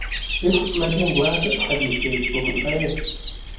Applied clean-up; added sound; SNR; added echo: none; Bird / Dog; 1 dB; reverberation time 1.2 s.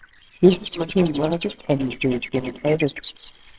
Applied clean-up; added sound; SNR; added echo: neural separator model SepFormer WHAMR!.